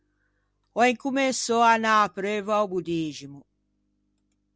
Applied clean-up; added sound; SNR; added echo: none; none; none; none.